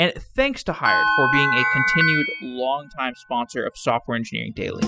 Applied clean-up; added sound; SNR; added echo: classical method spectral subtraction.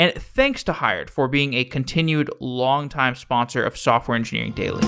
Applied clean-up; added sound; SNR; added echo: none; none; none; none.